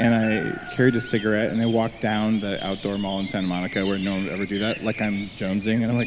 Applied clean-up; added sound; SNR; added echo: none; Bird vocalization, bird call, bird song; 13 dB; none.